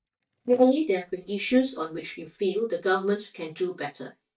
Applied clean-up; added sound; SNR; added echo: neural mask model DeepFilterNet 3.